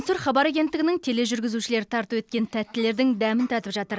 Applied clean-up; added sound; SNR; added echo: none; none; none; none.